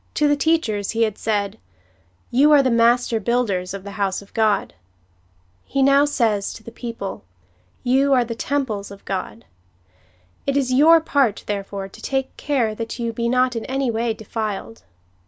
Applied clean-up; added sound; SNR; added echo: none; none; none; none.